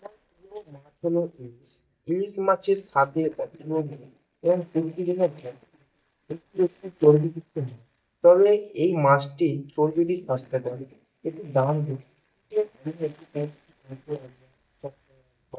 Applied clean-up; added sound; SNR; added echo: neural mask model DeepFilterNet 3.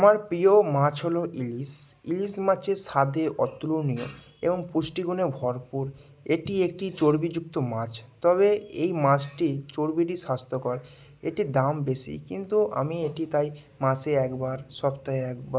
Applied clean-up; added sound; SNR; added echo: none; none; none; none.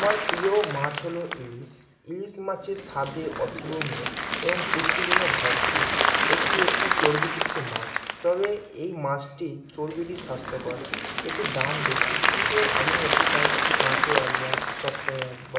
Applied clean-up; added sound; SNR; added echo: none; Applause; -4 dB; reverberation time 1.3 s.